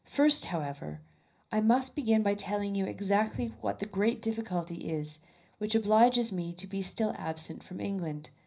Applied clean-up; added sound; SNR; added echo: none; none; none; reverberation time 0.5 s.